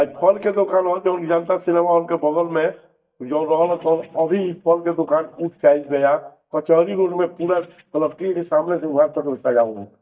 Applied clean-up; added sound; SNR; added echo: neural mask model DeepFilterNet 3.